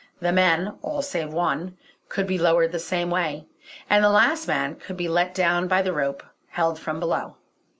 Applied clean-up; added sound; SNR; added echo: none; none; none; none.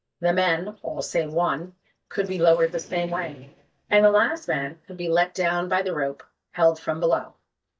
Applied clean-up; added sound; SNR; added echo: neural mask model DeepFilterNet 3.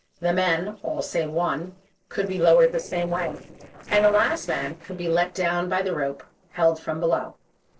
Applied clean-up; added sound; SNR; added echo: neural separator model SepFormer DNS4.